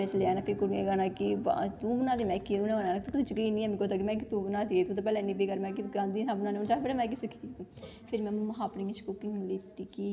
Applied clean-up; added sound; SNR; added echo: none; none; none; none.